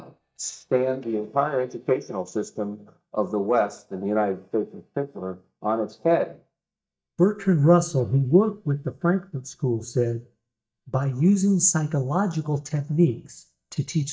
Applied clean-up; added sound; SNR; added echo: neural mask model DeepFilterNet 3.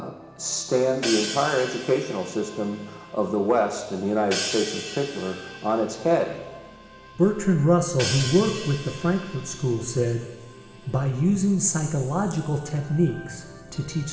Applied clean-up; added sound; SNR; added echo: none; Hi-hat; 11 dB; reverberation time 2.0 s.